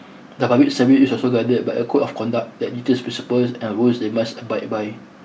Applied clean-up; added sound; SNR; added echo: none; none; none; none.